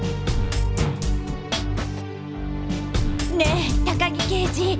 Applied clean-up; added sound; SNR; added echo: none; Drum kit; 0 dB; none.